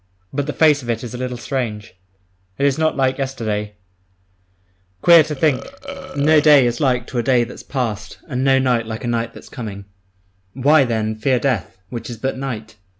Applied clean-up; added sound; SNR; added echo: none; Burping, eructation; 11 dB; none.